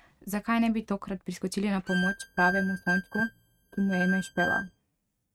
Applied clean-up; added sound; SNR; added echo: neural mask model RNNoise.